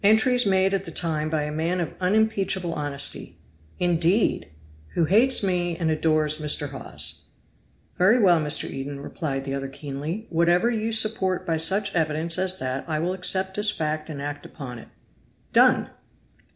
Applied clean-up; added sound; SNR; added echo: none; none; none; none.